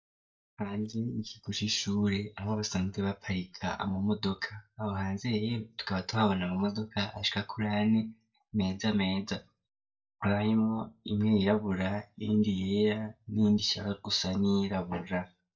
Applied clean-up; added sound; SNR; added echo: neural mask model DeepFilterNet 3.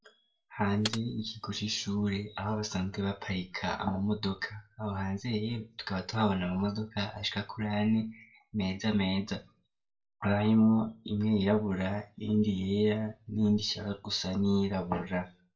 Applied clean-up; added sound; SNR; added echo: none; Computer keyboard; 11 dB; reverberation time 0.2 s.